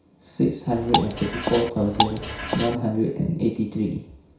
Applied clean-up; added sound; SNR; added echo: none; Drip / Water; 2 dB; reverberation time 0.6 s.